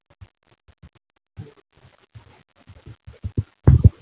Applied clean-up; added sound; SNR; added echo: none; none; none; none.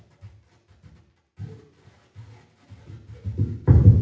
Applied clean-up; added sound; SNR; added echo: none; none; none; reverberation time 0.8 s.